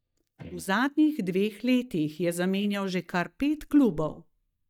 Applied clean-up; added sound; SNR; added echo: neural mask model DeepFilterNet 3.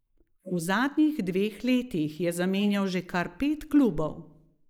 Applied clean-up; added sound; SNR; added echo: neural mask model Resemble Enhance denoiser.